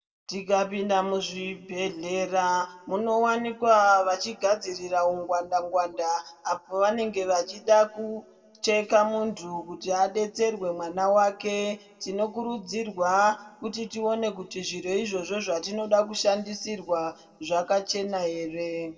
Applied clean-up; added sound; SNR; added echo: none; none; none; reverberation time 1.2 s.